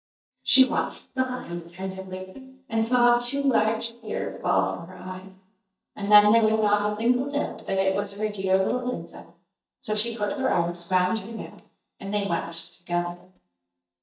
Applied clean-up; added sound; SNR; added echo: neural mask model DeepFilterNet 3.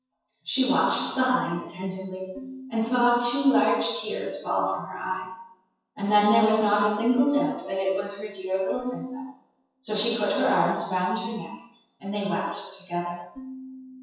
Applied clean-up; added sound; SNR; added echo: classical method WPE with log-MMSE.